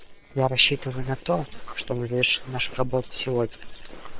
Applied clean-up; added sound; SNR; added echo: neural separator model SepFormer WHAM!.